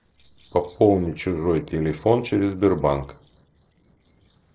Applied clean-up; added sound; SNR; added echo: neural separator model SepFormer DNS4.